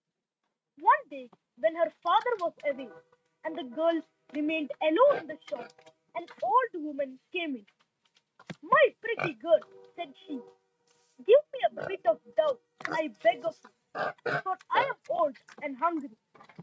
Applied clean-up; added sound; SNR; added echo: neural mask model RNNoise.